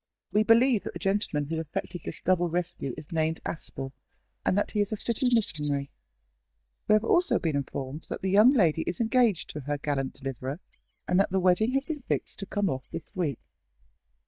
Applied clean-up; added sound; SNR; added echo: neural mask model DeepFilterNet 3.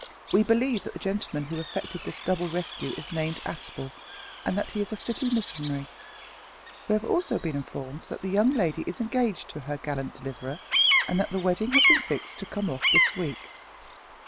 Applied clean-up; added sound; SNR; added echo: none; Bird vocalization, bird call, bird song; 2 dB; none.